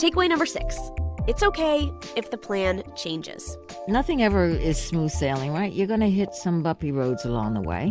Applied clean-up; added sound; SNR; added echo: none; none; none; none.